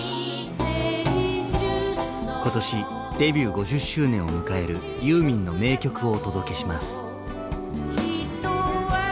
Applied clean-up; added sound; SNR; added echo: none; none; none; none.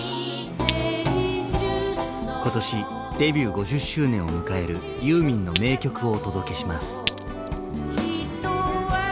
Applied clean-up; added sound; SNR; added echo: none; Glass; 10 dB; none.